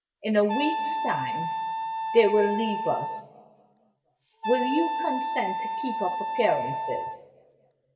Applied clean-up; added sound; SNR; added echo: none; Wind instrument, woodwind instrument; 3 dB; reverberation time 1.5 s.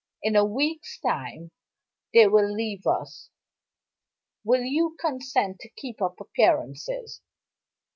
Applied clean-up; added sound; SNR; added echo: none; none; none; none.